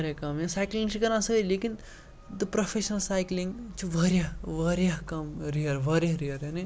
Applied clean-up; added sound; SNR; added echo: none; none; none; none.